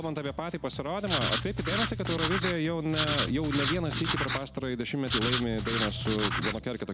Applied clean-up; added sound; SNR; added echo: none; Writing; -3 dB; none.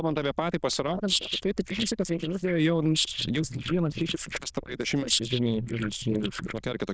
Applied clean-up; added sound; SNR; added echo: neural diffusion model UNIVERSE++.